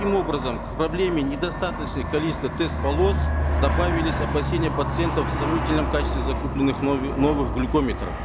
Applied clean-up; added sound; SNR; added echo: none; Aircraft; 0 dB; none.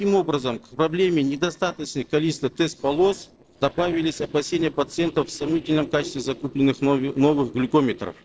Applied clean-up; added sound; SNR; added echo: neural separator model SepFormer DNS4.